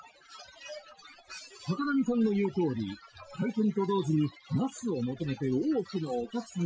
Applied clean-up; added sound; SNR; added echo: classical method Wiener filter.